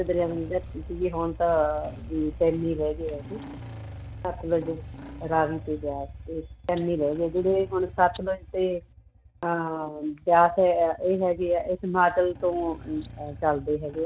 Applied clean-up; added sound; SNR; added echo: none; Engine starting / Motorcycle; 15 dB; none.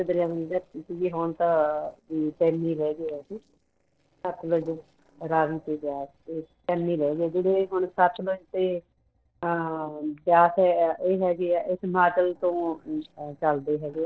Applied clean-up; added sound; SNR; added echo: neural separator model SepFormer DNS4.